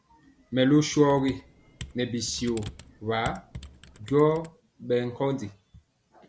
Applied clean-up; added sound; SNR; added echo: none; Computer keyboard; 17 dB; none.